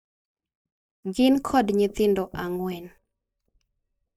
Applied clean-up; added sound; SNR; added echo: neural mask model DeepFilterNet 3.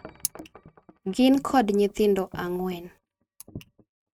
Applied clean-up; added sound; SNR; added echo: neural mask model RNNoise.